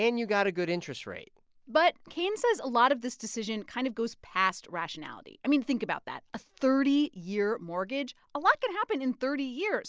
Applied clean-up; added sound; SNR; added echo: none; none; none; none.